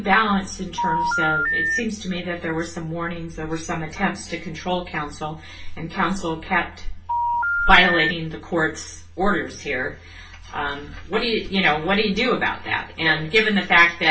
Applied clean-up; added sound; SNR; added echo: none; Telephone; 0 dB; reverberation time 0.2 s.